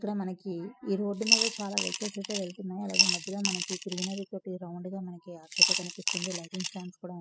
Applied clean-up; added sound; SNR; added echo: classical method spectral subtraction.